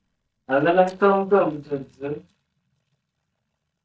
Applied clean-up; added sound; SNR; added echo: neural mask model DeepFilterNet 3.